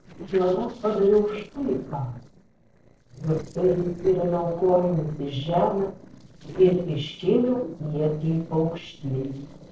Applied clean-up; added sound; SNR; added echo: neural separator model SepFormer DNS4.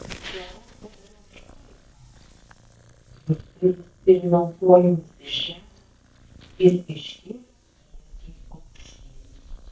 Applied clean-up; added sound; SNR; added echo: neural mask model DeepFilterNet 3.